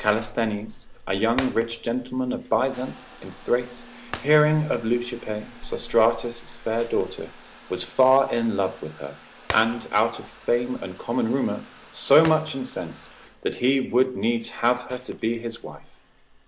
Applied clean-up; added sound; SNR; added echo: none; Shatter + Trickle, dribble / Bathtub (filling or washing) / Water tap, faucet; 16 dB; none.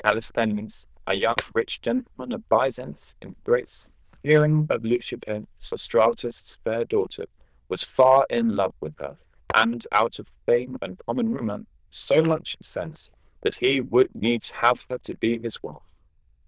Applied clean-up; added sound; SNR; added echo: neural diffusion model UNIVERSE++.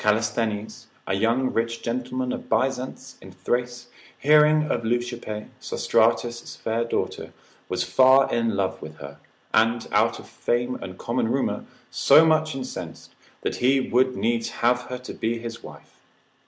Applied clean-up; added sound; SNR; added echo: none; none; none; none.